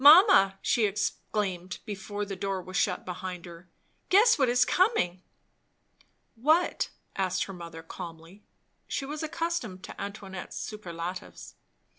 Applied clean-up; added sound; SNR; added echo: none; none; none; none.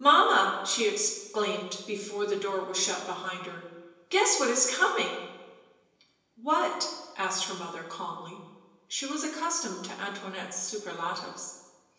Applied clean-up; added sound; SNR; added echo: none; none; none; reverberation time 1.0 s.